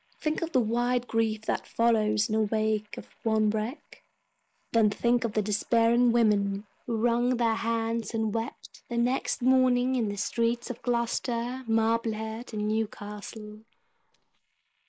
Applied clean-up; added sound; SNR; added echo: neural mask model Resemble Enhance denoiser.